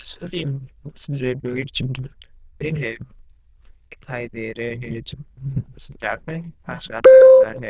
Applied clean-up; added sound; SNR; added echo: neural diffusion model UNIVERSE++.